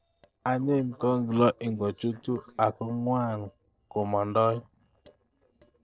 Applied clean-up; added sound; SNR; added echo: neural separator model SepFormer DNS4.